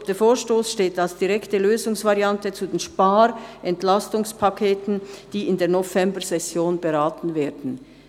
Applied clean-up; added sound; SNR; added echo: none; none; none; none.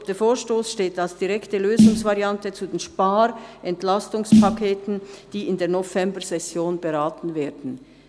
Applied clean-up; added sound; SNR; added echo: none; Snare drum; -2 dB; none.